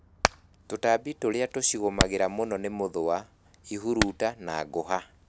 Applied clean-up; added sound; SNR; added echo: none; Hammer; 5 dB; none.